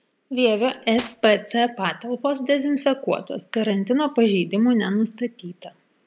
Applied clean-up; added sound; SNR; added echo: none; Cutlery, silverware; 18 dB; none.